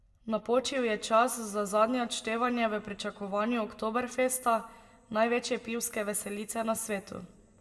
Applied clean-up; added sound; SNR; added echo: none; none; none; reverberation time 0.9 s.